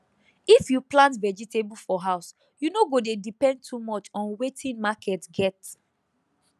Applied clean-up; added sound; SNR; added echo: none; none; none; none.